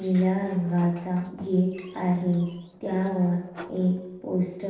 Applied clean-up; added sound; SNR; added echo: neural separator model SepFormer DNS4.